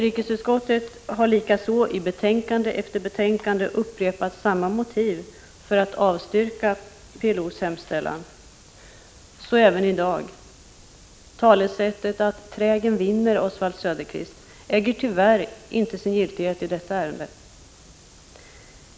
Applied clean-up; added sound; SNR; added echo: none; none; none; none.